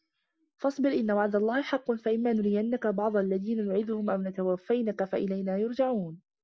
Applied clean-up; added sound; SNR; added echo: none; none; none; none.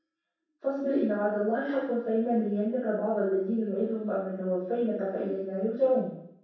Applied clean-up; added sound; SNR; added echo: none; none; none; reverberation time 0.7 s.